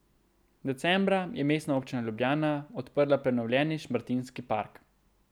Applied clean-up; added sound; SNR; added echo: none; none; none; none.